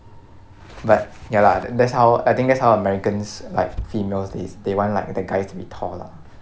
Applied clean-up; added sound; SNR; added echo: none; Engine / Car; 19 dB; none.